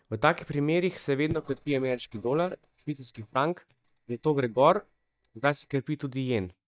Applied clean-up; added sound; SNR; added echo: neural mask model DeepFilterNet 3.